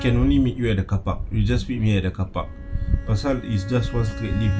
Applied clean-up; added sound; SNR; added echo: none; Bowed string instrument; 19 dB; none.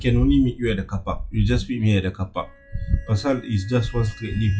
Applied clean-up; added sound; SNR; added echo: classical method log-MMSE.